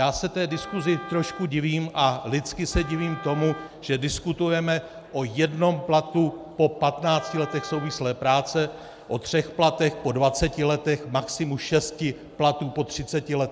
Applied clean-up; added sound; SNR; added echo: none; Wind instrument, woodwind instrument; 16 dB; none.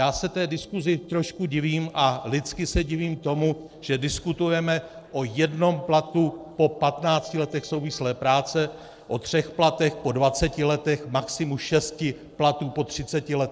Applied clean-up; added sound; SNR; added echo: neural separator model SepFormer DNS4.